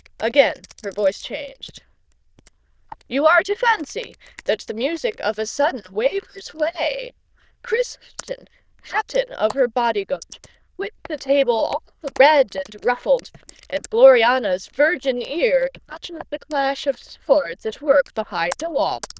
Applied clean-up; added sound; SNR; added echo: neural diffusion model UNIVERSE++.